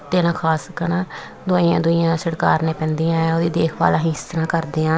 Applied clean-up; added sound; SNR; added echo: none; none; none; none.